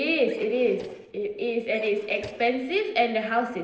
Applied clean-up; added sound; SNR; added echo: neural separator model SepFormer DNS4.